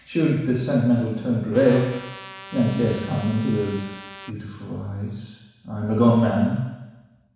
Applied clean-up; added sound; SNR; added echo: none; Trumpet; 17 dB; reverberation time 1.1 s.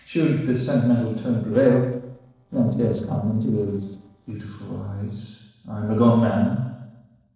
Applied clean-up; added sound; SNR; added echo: neural separator model SepFormer DNS4.